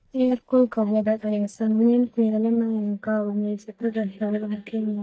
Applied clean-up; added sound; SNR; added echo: neural mask model DeepFilterNet 3.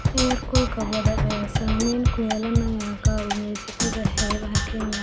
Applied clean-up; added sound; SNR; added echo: none; Percussion; -2 dB; none.